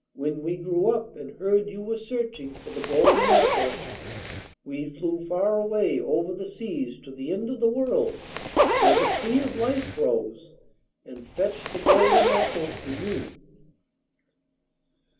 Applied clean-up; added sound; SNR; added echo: none; Zipper (clothing); -3 dB; reverberation time 0.3 s.